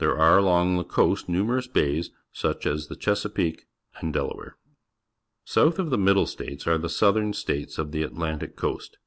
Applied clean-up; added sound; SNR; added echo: none; none; none; none.